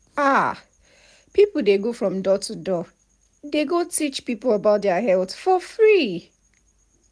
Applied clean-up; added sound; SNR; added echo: none; none; none; none.